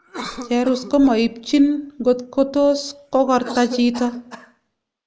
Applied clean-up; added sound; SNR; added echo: neural mask model Resemble Enhance denoiser.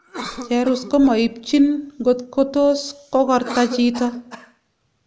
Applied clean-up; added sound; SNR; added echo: none; Cough; 16 dB; none.